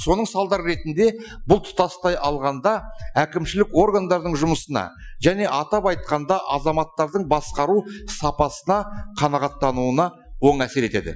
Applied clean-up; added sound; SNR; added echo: classical method Wiener filter.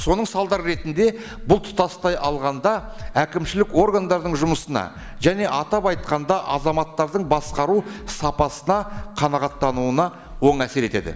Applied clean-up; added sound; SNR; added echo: none; Breathing; 15 dB; none.